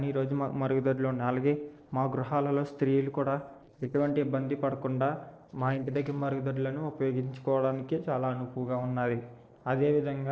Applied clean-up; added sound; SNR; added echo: neural separator model SepFormer DNS4.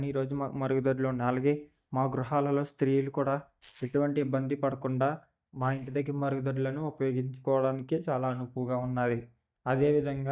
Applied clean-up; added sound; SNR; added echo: neural mask model DeepFilterNet 3.